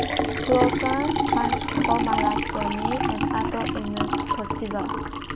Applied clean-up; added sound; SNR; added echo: none; Liquid; -3 dB; none.